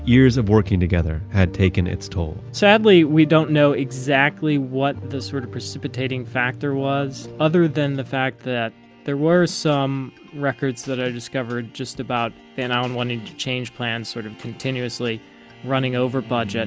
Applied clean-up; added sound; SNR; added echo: none; none; none; none.